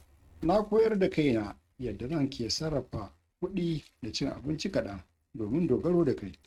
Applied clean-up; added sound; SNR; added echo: neural mask model RNNoise.